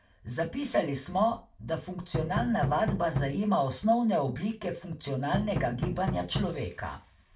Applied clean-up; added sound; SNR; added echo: none; Knock; 4 dB; reverberation time 0.2 s.